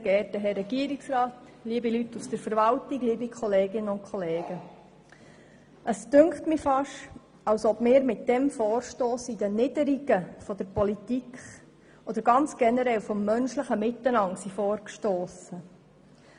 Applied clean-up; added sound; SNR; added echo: none; none; none; none.